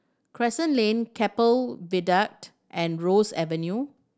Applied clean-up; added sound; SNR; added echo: none; none; none; none.